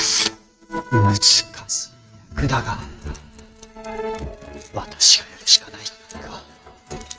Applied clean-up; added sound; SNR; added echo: neural mask model RNNoise.